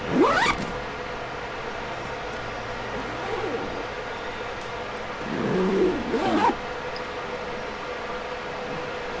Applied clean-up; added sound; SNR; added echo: none; Zipper (clothing); -3 dB; reverberation time 1.5 s.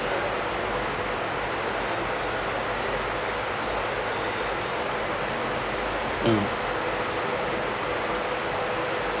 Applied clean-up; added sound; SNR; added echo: none; none; none; none.